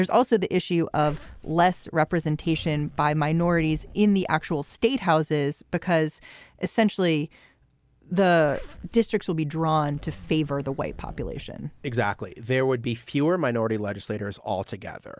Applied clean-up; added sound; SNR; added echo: none; Zipper (clothing); 18 dB; none.